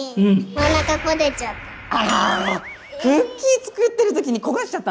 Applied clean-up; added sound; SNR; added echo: none; none; none; none.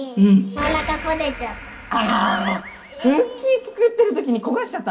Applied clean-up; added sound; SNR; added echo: none; none; none; reverberation time 1.1 s.